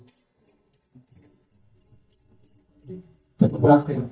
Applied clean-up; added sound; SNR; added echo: neural mask model DeepFilterNet 3.